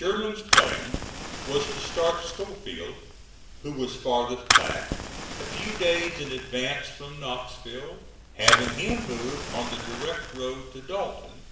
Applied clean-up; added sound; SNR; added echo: none; Fire; 0 dB; reverberation time 0.7 s.